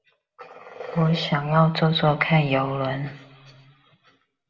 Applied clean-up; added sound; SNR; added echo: none; none; none; reverberation time 0.8 s.